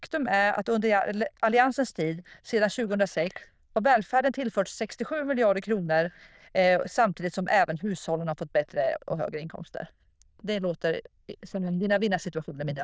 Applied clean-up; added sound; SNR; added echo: neural diffusion model UNIVERSE++.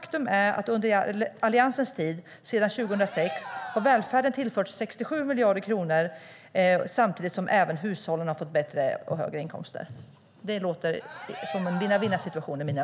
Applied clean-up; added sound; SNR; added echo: none; Cheering; 13 dB; none.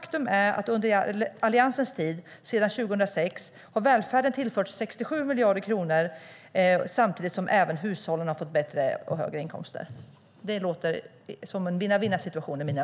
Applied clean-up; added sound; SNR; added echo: none; none; none; none.